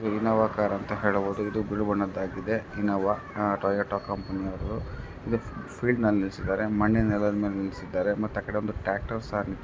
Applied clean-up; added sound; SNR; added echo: none; none; none; none.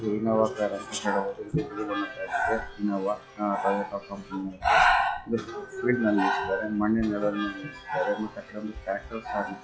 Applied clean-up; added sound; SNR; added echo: classical method log-MMSE.